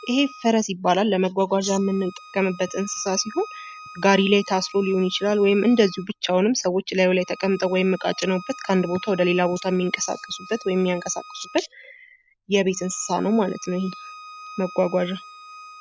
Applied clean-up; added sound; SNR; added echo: none; Bowed string instrument; 20 dB; none.